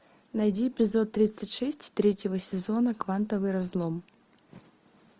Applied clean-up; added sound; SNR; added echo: none; none; none; none.